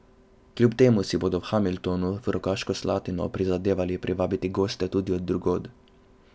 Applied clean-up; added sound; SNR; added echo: none; none; none; none.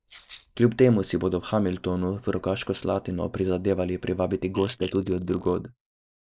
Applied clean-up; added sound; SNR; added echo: neural mask model Resemble Enhance denoiser.